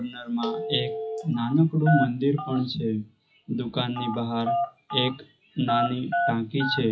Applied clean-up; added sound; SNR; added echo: classical method WPE with log-MMSE.